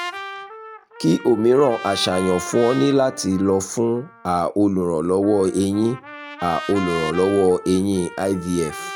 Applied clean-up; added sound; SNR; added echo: none; Trumpet; 14 dB; none.